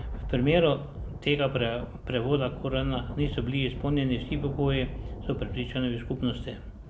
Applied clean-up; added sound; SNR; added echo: none; Thunder; 8 dB; none.